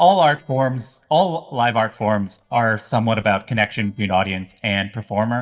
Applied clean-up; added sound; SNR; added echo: neural mask model DeepFilterNet 3.